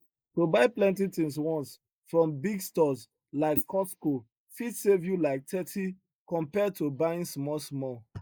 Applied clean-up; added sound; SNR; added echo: neural mask model Resemble Enhance denoiser.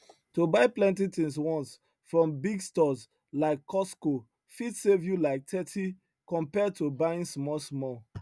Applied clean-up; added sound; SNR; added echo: none; none; none; none.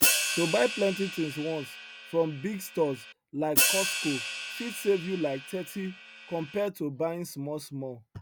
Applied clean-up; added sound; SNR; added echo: none; Hi-hat; 0 dB; none.